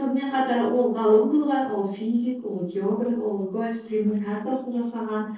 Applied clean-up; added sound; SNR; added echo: neural separator model SepFormer DNS4.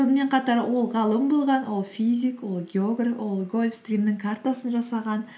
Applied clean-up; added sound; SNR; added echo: none; none; none; none.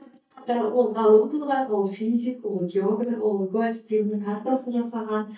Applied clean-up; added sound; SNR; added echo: neural mask model DeepFilterNet 3.